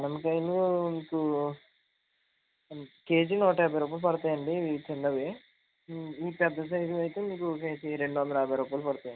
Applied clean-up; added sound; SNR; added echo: none; none; none; none.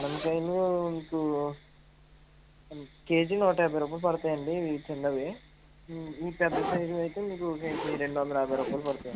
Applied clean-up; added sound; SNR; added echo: none; Zipper (clothing); 11 dB; none.